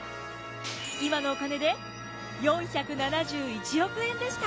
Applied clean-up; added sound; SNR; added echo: none; none; none; none.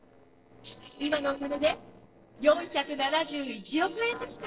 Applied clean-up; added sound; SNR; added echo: neural separator model SepFormer DNS4.